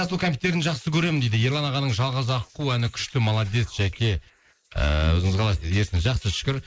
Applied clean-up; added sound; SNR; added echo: neural mask model Resemble Enhance denoiser.